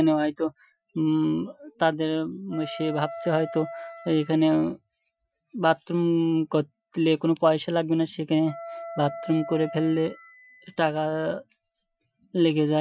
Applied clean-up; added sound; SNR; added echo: classical method Wiener filter.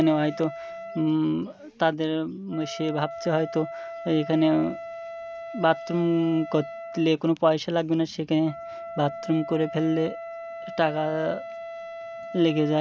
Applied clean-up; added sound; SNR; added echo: none; Wind instrument, woodwind instrument; 12 dB; none.